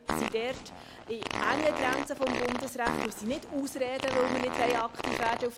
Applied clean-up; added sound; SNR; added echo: none; Fart; 3 dB; none.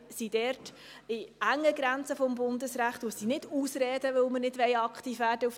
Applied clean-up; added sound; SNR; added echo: none; none; none; none.